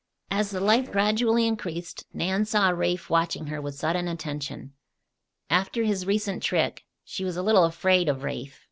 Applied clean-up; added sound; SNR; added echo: neural separator model SepFormer DNS4.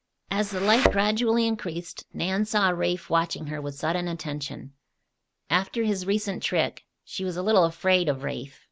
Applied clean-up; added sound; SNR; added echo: none; Thump, thud; 1 dB; none.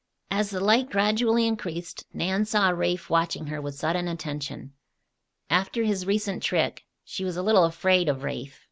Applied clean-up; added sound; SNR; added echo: none; none; none; none.